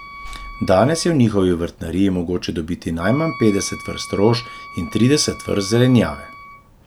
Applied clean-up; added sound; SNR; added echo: none; Wind instrument, woodwind instrument; 18 dB; none.